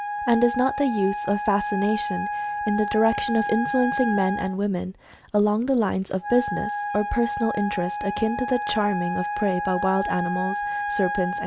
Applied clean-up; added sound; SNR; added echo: none; Wind instrument, woodwind instrument; 4 dB; none.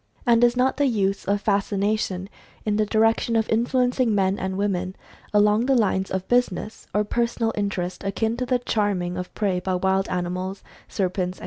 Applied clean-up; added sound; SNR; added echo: none; none; none; none.